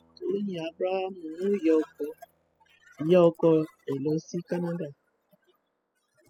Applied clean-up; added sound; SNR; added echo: classical method spectral subtraction.